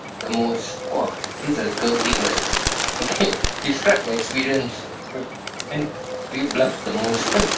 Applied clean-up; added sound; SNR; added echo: none; Bird; 2 dB; reverberation time 0.3 s.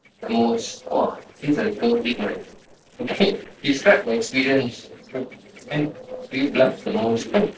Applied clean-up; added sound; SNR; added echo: neural separator model SepFormer DNS4.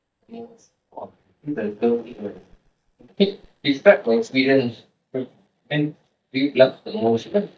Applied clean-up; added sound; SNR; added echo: neural mask model DeepFilterNet 3.